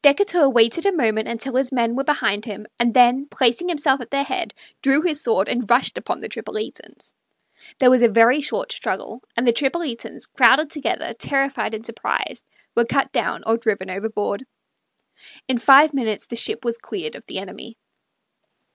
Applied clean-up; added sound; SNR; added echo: none; none; none; none.